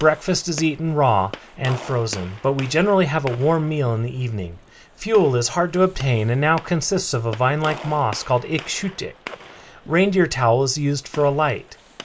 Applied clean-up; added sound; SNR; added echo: none; Gunshot, gunfire; 19 dB; none.